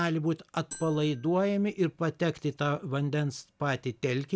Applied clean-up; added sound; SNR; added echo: none; Marimba, xylophone; 18 dB; none.